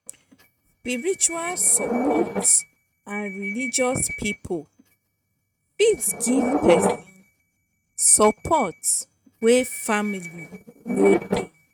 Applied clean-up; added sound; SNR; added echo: neural mask model RNNoise.